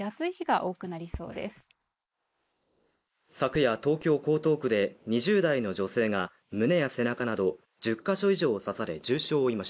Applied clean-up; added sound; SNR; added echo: neural mask model Resemble Enhance denoiser.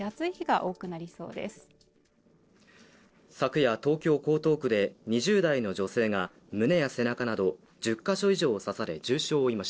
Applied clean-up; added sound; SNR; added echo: neural separator model SepFormer DNS4.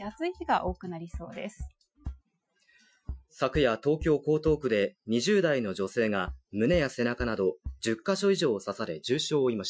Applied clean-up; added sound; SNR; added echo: classical method Wiener filter.